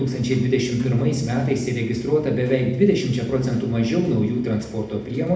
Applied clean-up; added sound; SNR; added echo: none; Acoustic guitar; 16 dB; reverberation time 0.8 s.